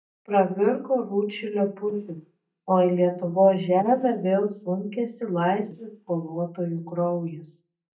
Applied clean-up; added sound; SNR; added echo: neural mask model DeepFilterNet 3.